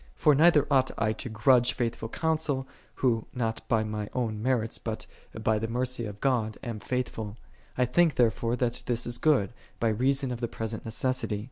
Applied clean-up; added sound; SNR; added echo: none; none; none; none.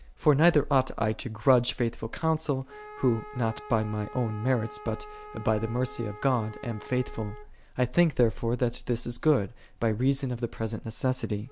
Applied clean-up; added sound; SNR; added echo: none; Wind instrument, woodwind instrument; 20 dB; none.